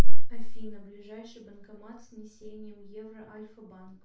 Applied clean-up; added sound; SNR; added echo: none; none; none; reverberation time 0.3 s.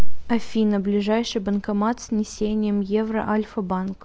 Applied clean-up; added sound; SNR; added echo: none; none; none; none.